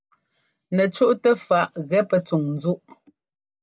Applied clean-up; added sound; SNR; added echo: none; none; none; none.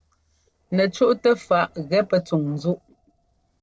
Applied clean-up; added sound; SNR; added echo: neural separator model SepFormer DNS4.